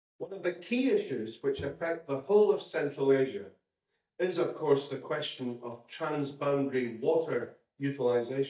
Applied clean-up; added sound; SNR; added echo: neural mask model DeepFilterNet 3.